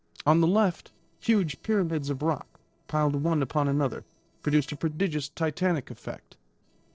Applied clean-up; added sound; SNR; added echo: neural separator model SepFormer DNS4.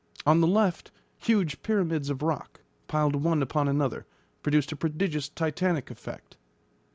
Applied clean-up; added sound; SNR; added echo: none; none; none; none.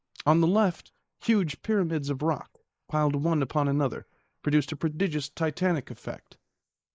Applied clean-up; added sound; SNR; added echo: neural mask model Resemble Enhance denoiser.